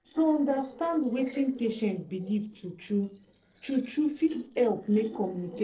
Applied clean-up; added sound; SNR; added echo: neural separator model SepFormer DNS4.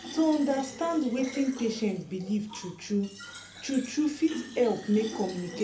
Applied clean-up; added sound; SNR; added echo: none; Fill (with liquid); 14 dB; reverberation time 0.3 s.